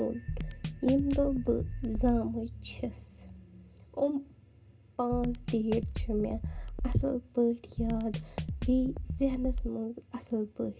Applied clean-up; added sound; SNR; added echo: none; Drum kit; 3 dB; reverberation time 0.2 s.